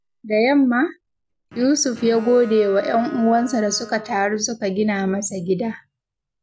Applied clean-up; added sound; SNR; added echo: none; Bowed string instrument; 19 dB; none.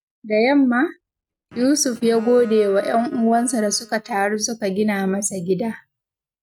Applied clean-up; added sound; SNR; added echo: neural mask model RNNoise.